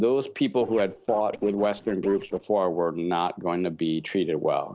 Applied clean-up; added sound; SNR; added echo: neural separator model SepFormer DNS4.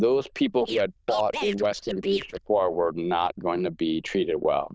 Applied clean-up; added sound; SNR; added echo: neural diffusion model UNIVERSE++.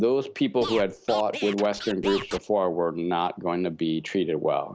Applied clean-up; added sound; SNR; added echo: neural mask model Resemble Enhance denoiser.